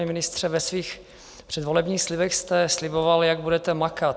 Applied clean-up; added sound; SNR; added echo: none; none; none; none.